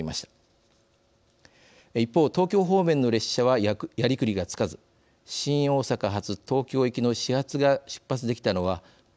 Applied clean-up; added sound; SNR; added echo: none; none; none; none.